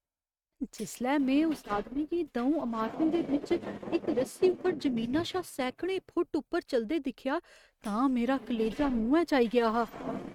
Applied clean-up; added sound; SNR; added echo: neural mask model RNNoise.